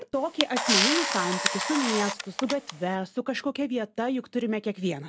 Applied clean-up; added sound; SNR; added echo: none; Camera; 0 dB; none.